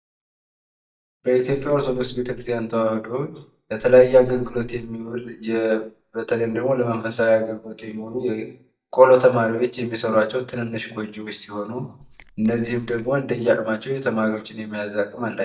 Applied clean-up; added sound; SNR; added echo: neural mask model DeepFilterNet 3.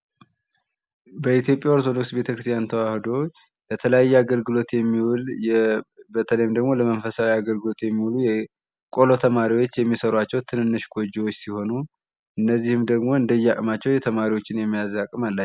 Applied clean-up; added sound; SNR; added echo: none; none; none; none.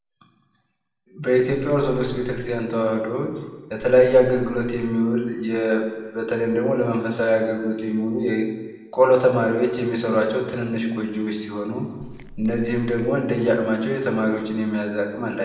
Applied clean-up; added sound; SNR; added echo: none; Squeak / Tools; 14 dB; reverberation time 1.2 s.